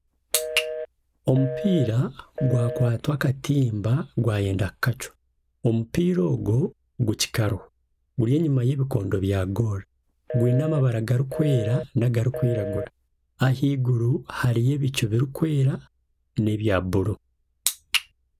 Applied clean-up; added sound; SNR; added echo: none; Telephone; 9 dB; none.